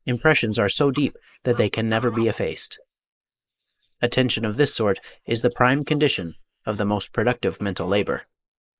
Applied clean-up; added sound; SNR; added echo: neural mask model Resemble Enhance denoiser.